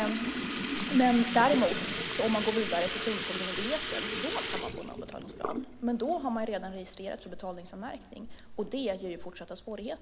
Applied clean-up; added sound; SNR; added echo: none; Sink (filling or washing) / Liquid; 5 dB; none.